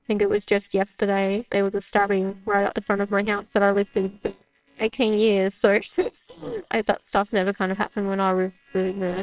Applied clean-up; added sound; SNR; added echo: neural separator model SepFormer WHAMR!.